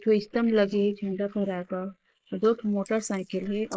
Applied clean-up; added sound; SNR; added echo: neural mask model Resemble Enhance denoiser.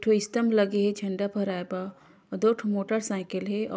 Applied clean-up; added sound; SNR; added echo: none; none; none; none.